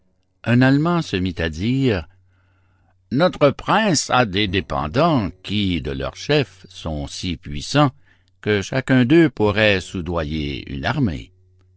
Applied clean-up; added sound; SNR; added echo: neural separator model SepFormer DNS4.